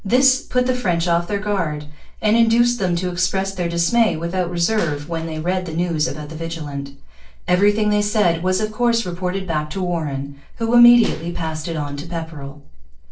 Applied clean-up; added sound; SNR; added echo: neural separator model SepFormer DNS4.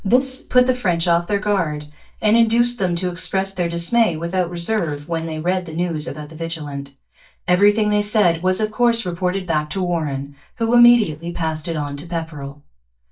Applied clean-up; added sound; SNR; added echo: neural mask model DeepFilterNet 3.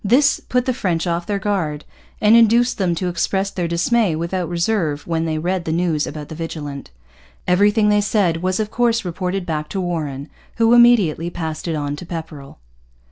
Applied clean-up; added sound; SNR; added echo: none; none; none; none.